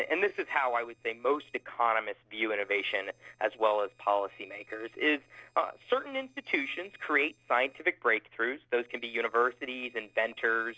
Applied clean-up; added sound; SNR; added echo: neural separator model SepFormer DNS4.